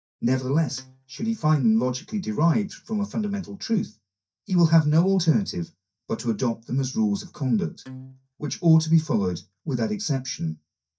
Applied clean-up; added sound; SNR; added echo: neural mask model DeepFilterNet 3.